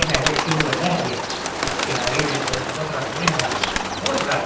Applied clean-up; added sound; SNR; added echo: none; Bird; -2 dB; reverberation time 0.5 s.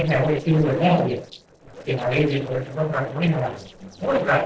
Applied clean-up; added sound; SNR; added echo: neural separator model SepFormer DNS4.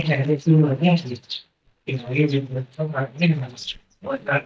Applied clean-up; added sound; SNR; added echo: neural mask model DeepFilterNet 3.